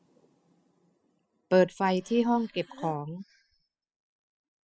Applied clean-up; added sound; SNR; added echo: classical method spectral subtraction.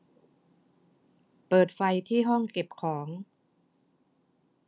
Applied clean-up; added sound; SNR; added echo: none; none; none; none.